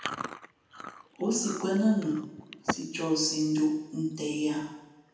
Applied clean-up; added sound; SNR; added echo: none; Chewing, mastication; 11 dB; reverberation time 0.9 s.